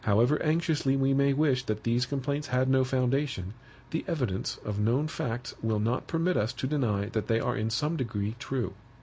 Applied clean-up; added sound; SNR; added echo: none; none; none; none.